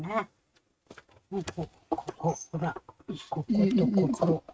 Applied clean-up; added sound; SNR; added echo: neural mask model RNNoise.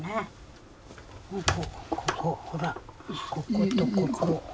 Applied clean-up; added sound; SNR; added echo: none; none; none; none.